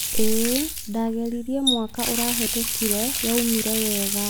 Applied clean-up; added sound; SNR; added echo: none; Water tap, faucet; 2 dB; none.